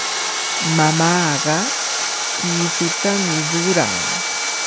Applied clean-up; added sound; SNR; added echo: none; Sawing; 0 dB; none.